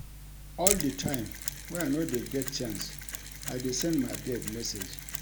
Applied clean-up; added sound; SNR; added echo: none; Mechanisms; 3 dB; none.